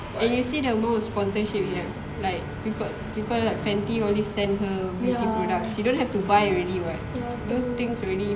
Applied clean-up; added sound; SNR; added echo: none; Bowed string instrument; 15 dB; none.